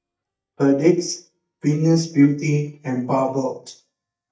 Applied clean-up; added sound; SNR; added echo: neural mask model DeepFilterNet 3.